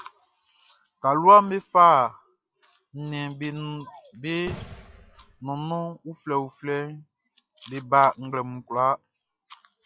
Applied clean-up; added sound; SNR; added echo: classical method log-MMSE.